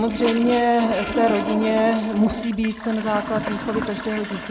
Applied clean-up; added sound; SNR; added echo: none; Toilet flush; 8 dB; none.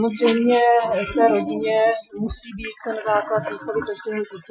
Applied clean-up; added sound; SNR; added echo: classical method Wiener filter.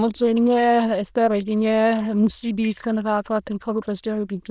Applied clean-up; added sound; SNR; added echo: neural diffusion model UNIVERSE++.